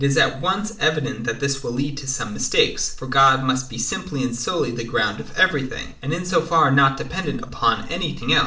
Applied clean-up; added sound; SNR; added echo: neural separator model SepFormer DNS4.